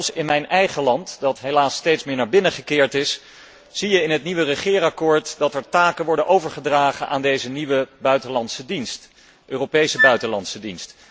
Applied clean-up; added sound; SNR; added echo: none; Wind instrument, woodwind instrument; 1 dB; none.